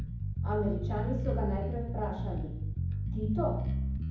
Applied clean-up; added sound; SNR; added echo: none; Bass guitar; -4 dB; reverberation time 1.2 s.